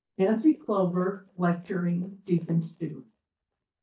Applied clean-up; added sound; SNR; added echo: neural mask model DeepFilterNet 3.